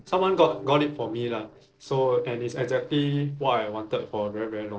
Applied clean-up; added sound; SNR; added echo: neural separator model SepFormer DNS4.